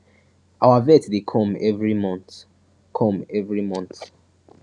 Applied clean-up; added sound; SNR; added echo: none; none; none; none.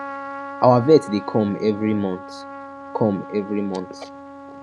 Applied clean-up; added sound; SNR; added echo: none; Trumpet; 13 dB; none.